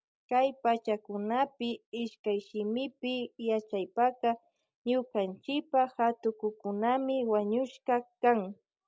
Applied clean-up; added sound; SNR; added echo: none; none; none; none.